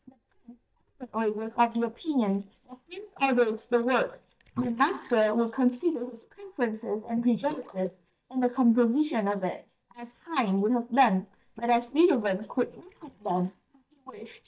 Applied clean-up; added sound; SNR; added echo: neural mask model DeepFilterNet 3.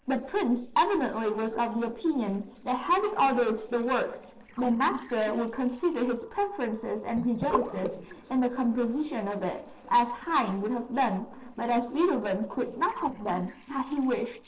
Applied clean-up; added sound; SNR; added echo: neural separator model SepFormer DNS4.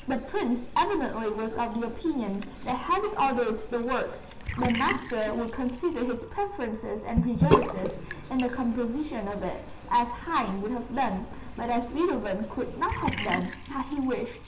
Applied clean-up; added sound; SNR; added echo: none; Bathtub (filling or washing) / Sink (filling or washing); 6 dB; reverberation time 0.8 s.